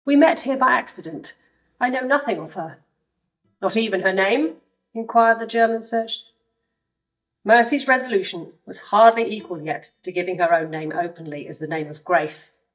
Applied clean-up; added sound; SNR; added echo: neural mask model DeepFilterNet 3.